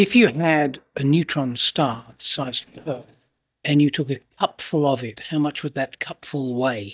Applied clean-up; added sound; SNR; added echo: neural mask model DeepFilterNet 3.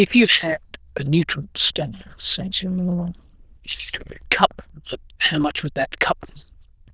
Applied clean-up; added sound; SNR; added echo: neural diffusion model UNIVERSE++.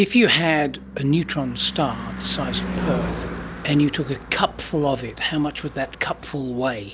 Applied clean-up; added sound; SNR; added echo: none; Bicycle bell + Car passing by / Engine / Truck; 8 dB; none.